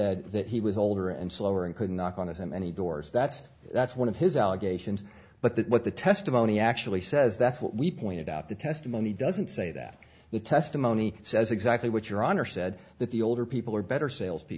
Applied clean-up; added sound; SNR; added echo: none; none; none; none.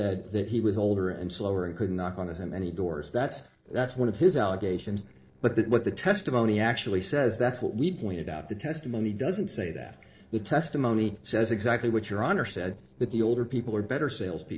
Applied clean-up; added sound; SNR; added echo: neural separator model SepFormer DNS4.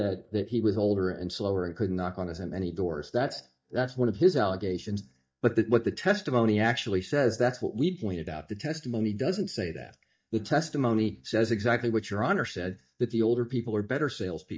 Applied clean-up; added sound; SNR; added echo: neural mask model DeepFilterNet 3.